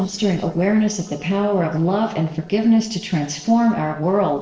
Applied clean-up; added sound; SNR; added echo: neural separator model SepFormer DNS4.